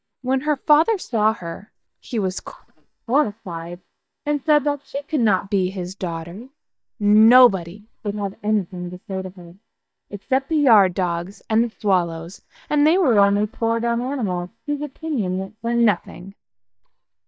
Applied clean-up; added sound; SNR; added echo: neural mask model DeepFilterNet 3.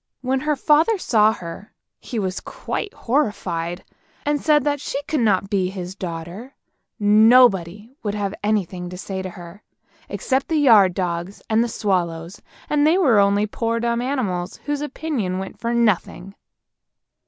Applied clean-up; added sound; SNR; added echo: none; none; none; none.